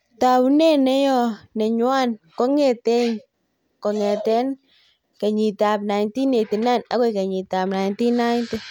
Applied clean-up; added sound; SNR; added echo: none; none; none; none.